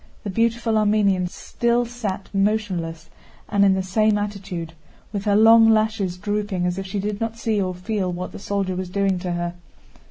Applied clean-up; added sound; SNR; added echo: none; none; none; none.